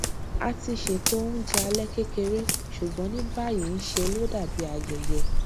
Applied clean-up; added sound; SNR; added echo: none; Walk, footsteps + Bird; -3 dB; none.